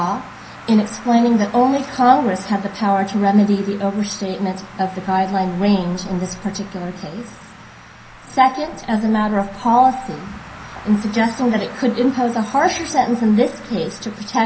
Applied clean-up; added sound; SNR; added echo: none; Traffic noise, roadway noise; 20 dB; reverberation time 0.3 s.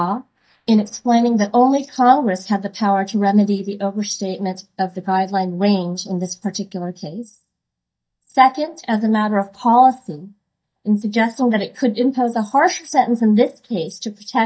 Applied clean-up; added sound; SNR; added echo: neural mask model DeepFilterNet 3.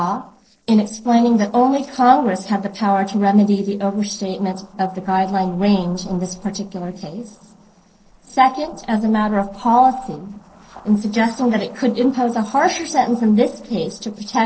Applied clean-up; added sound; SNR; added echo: neural separator model SepFormer DNS4.